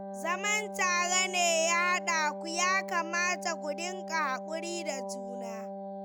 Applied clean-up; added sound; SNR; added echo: none; Wind instrument, woodwind instrument; 8 dB; none.